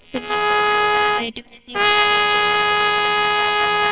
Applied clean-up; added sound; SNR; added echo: neural separator model SepFormer WHAMR!.